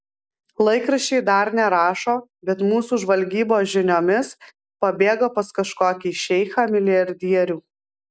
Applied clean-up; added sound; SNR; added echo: none; none; none; none.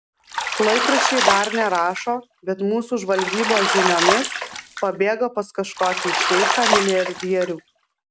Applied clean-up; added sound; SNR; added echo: none; Bathtub (filling or washing); 1 dB; none.